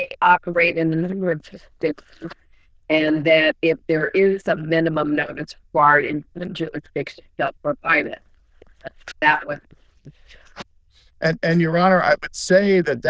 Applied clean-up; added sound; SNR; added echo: neural diffusion model UNIVERSE++.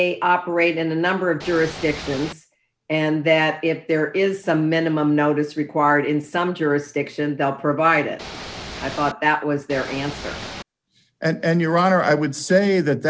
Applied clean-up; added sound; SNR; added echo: none; Ocean / Boat, Water vehicle; 12 dB; none.